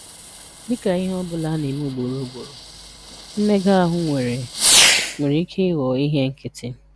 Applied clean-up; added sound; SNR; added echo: none; Fireworks; 1 dB; none.